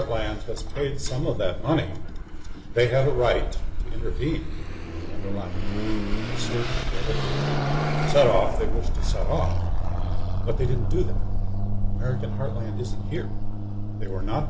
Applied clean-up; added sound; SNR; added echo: none; Car passing by / Accelerating, revving, vroom; -5 dB; reverberation time 0.2 s.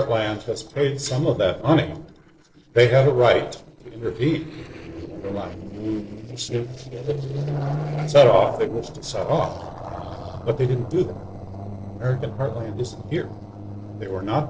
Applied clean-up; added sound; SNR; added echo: neural separator model SepFormer DNS4.